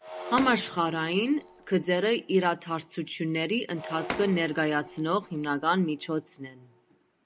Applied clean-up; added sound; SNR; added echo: none; Shatter; 14 dB; none.